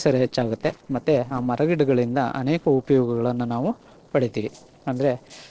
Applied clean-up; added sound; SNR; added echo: neural separator model SepFormer DNS4.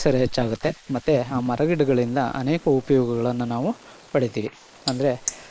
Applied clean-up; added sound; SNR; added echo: neural mask model Resemble Enhance denoiser.